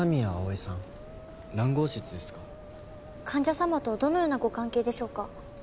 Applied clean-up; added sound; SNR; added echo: none; Musical instrument; 19 dB; none.